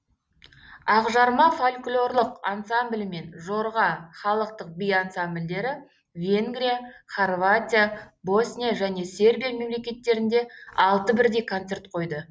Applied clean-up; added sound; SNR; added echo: none; none; none; none.